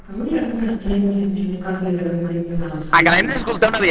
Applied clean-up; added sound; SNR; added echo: neural separator model SepFormer DNS4.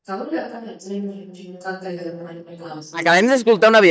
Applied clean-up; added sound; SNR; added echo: neural mask model DeepFilterNet 3.